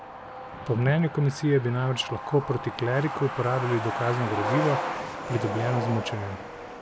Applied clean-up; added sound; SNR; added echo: none; Truck; 6 dB; none.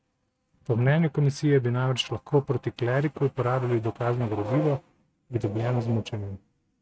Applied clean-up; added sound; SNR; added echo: neural mask model RNNoise.